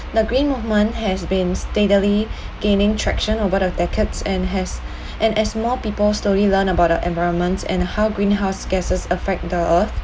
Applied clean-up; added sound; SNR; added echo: none; none; none; none.